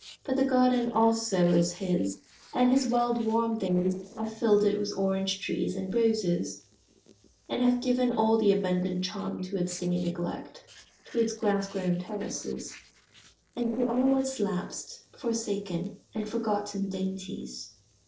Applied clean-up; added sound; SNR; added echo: neural separator model SepFormer DNS4.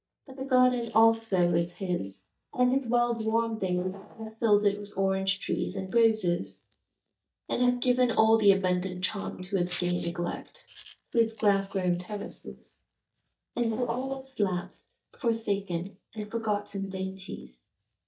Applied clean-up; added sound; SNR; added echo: neural mask model DeepFilterNet 3.